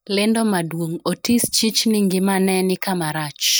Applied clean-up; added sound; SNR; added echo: neural mask model DeepFilterNet 3.